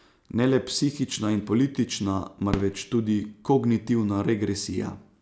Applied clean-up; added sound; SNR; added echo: none; Fireworks; 13 dB; none.